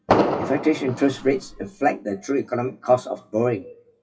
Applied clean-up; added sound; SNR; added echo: classical method WPE with log-MMSE.